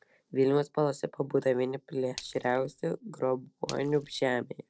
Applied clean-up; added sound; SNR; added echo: neural separator model SepFormer DNS4.